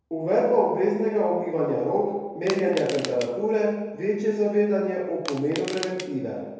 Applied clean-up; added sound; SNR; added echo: none; Crushing; 14 dB; reverberation time 1.2 s.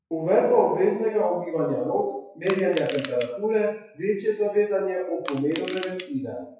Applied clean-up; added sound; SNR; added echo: classical method WPE with log-MMSE.